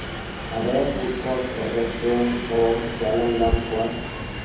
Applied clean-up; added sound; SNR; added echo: none; Subway, metro, underground; 6 dB; reverberation time 0.9 s.